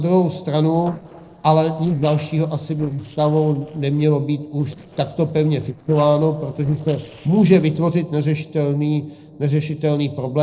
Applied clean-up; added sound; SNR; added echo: neural separator model SepFormer DNS4.